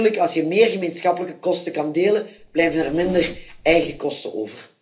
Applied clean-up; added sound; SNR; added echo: none; Zipper (clothing); 16 dB; reverberation time 0.3 s.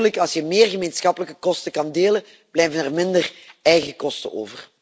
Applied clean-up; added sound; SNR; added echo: none; none; none; none.